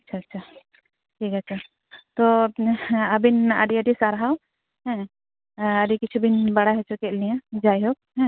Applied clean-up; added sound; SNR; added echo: none; none; none; none.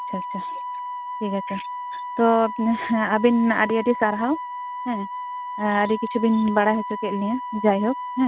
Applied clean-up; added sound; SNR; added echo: none; Wind instrument, woodwind instrument; 8 dB; none.